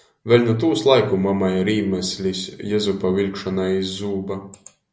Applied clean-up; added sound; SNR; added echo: none; none; none; none.